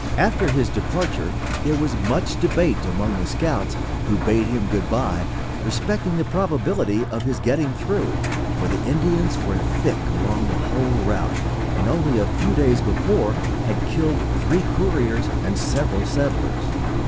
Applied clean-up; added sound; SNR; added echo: none; Engine; -1 dB; none.